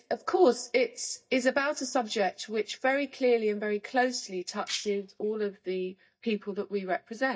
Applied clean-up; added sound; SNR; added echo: neural mask model DeepFilterNet 3.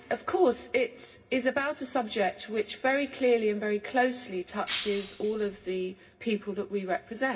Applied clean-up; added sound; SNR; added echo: none; Shatter; 4 dB; reverberation time 0.4 s.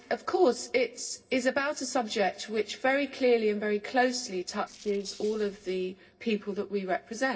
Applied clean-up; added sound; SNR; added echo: neural separator model SepFormer DNS4.